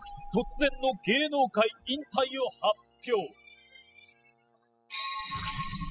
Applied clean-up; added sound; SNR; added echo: classical method spectral subtraction.